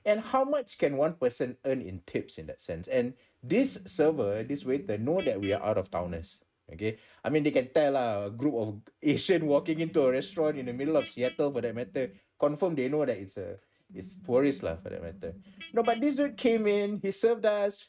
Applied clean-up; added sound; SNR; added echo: neural mask model RNNoise.